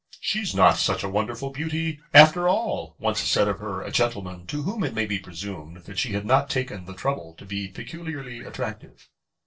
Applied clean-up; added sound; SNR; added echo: neural separator model SepFormer DNS4.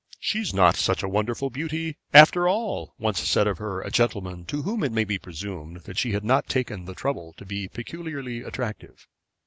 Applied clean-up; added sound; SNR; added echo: none; none; none; none.